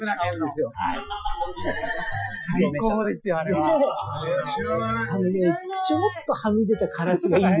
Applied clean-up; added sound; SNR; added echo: classical method Wiener filter.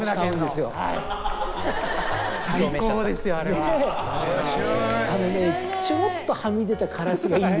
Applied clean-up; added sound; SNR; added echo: none; Rain; 10 dB; none.